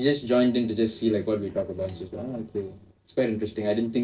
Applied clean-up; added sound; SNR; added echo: neural separator model SepFormer DNS4.